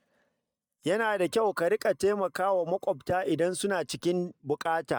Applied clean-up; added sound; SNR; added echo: neural mask model DeepFilterNet 3.